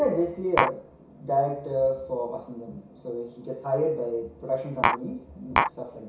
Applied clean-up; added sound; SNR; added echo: none; Tap; -4 dB; reverberation time 0.6 s.